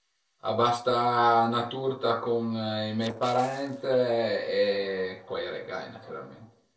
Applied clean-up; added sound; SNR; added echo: neural separator model SepFormer DNS4.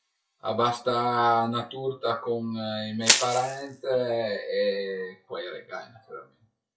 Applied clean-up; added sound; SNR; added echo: classical method WPE with log-MMSE.